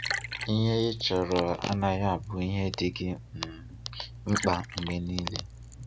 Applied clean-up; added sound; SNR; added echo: none; Liquid; 10 dB; none.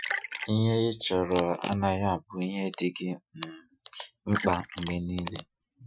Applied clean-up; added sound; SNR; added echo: classical method Wiener filter.